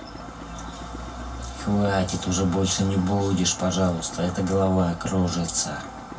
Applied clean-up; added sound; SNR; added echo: none; Idling; 20 dB; reverberation time 0.2 s.